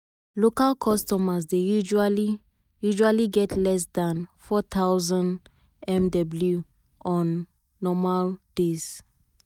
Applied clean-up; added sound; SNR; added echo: neural mask model DeepFilterNet 3.